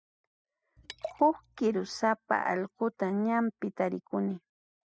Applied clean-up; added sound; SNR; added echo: classical method spectral subtraction.